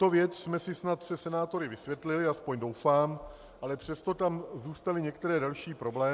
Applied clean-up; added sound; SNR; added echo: none; none; none; none.